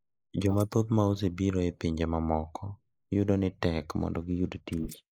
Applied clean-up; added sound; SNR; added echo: neural mask model Resemble Enhance denoiser.